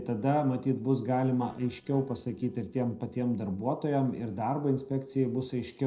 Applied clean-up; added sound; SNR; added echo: neural separator model SepFormer DNS4.